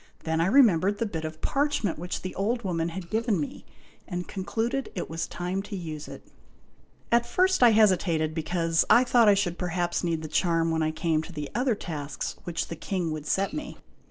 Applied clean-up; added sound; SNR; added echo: neural separator model SepFormer DNS4.